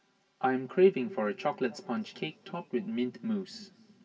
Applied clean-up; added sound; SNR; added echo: none; none; none; reverberation time 2.7 s.